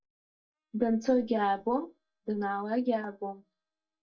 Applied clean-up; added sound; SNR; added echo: neural mask model DeepFilterNet 3.